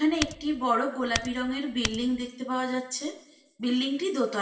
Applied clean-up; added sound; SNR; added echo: none; Typing; 8 dB; reverberation time 0.8 s.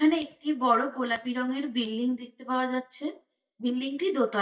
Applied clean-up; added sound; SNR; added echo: neural mask model DeepFilterNet 3.